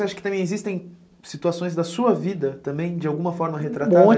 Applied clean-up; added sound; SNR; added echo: none; none; none; none.